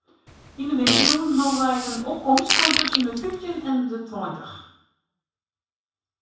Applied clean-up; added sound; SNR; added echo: none; Fart; -1 dB; reverberation time 0.7 s.